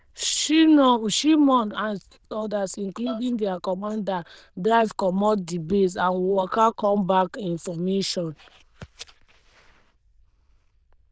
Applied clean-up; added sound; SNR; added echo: neural diffusion model UNIVERSE++.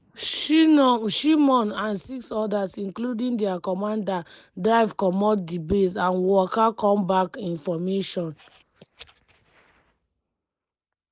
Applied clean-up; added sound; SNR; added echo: neural mask model Resemble Enhance denoiser.